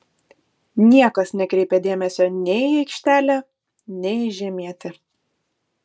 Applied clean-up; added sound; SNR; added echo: none; none; none; none.